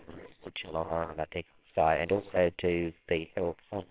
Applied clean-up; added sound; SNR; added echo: neural separator model SepFormer WHAMR!.